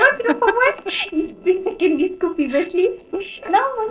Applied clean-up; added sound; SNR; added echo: neural separator model SepFormer DNS4.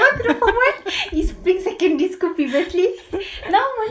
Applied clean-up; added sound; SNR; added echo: neural mask model Resemble Enhance denoiser.